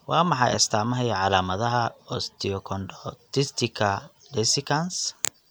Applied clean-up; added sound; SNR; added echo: none; none; none; none.